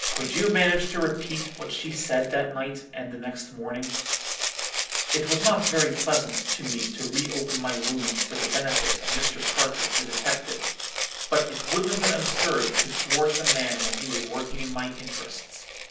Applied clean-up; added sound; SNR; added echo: none; Rattle (instrument); 0 dB; reverberation time 0.6 s.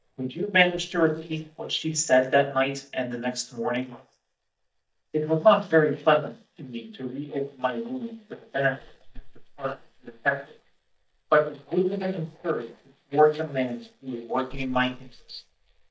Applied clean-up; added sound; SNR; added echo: neural mask model DeepFilterNet 3.